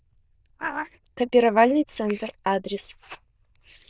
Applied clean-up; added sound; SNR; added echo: neural diffusion model UNIVERSE++.